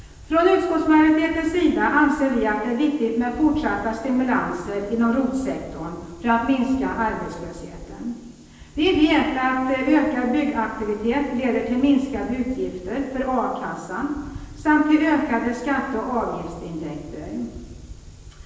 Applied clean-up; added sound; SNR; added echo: none; Bicycle; 20 dB; reverberation time 1.0 s.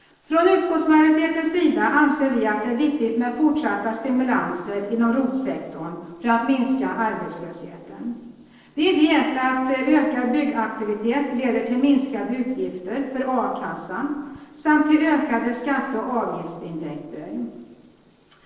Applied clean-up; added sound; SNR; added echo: neural separator model SepFormer DNS4.